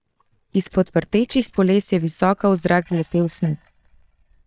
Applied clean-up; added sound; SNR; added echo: neural mask model DeepFilterNet 3.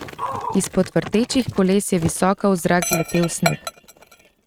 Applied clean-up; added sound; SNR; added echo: neural mask model RNNoise.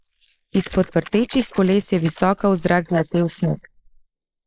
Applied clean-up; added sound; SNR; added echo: neural mask model Resemble Enhance denoiser.